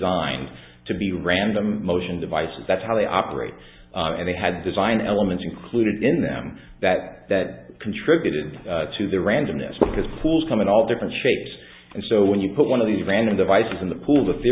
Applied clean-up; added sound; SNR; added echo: none; none; none; none.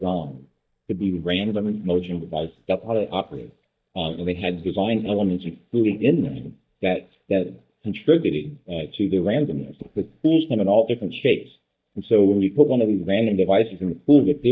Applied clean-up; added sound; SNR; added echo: neural mask model DeepFilterNet 3.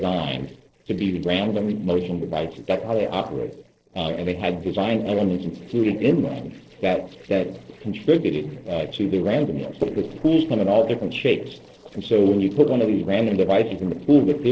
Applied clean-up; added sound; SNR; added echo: neural separator model SepFormer DNS4.